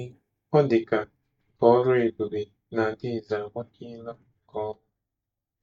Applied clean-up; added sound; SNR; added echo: neural mask model DeepFilterNet 3.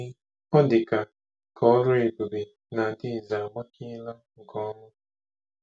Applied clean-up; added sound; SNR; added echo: none; none; none; none.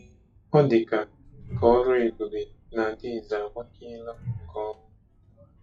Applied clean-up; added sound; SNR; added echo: classical method log-MMSE.